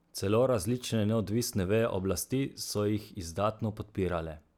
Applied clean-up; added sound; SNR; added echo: none; none; none; none.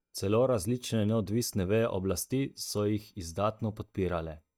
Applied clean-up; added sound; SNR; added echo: neural mask model DeepFilterNet 3.